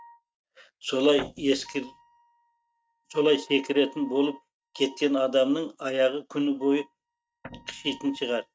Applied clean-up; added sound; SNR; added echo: neural mask model RNNoise.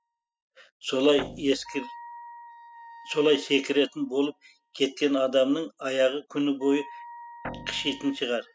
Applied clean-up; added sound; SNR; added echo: classical method spectral subtraction.